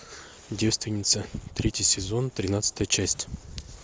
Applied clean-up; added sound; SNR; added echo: none; none; none; none.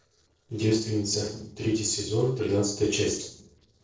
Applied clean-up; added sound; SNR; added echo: neural separator model SepFormer DNS4.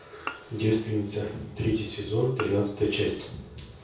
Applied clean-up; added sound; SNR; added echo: none; Bowed string instrument; 16 dB; reverberation time 0.6 s.